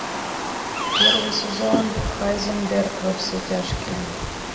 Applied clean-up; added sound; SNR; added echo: none; Bird vocalization, bird call, bird song; 0 dB; reverberation time 1.6 s.